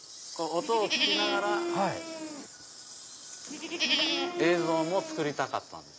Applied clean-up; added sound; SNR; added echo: none; Livestock, farm animals, working animals; -1 dB; none.